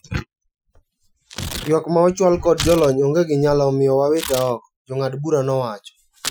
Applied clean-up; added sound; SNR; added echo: classical method Wiener filter.